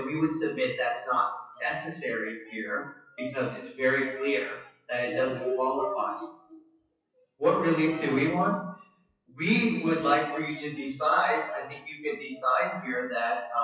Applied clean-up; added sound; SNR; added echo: classical method WPE with log-MMSE.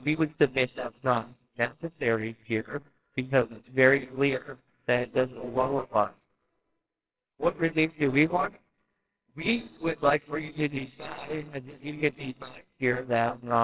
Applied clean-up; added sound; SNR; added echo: neural separator model SepFormer WHAMR!.